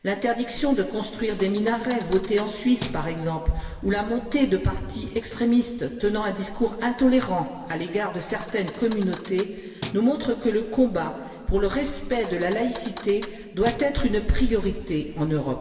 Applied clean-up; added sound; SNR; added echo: none; Thump, thud; 14 dB; reverberation time 2.3 s.